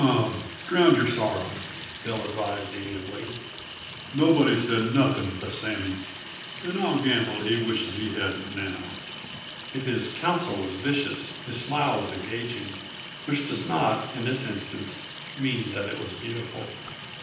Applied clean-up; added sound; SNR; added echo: none; Sink (filling or washing) / Water tap, faucet; 11 dB; reverberation time 0.9 s.